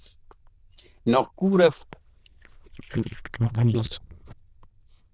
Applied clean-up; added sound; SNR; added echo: neural diffusion model UNIVERSE++.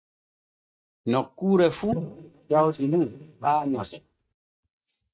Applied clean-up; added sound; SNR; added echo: neural mask model DeepFilterNet 3.